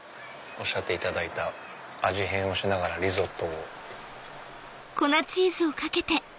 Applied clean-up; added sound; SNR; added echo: none; none; none; none.